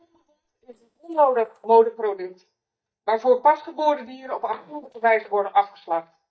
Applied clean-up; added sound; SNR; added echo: neural mask model DeepFilterNet 3.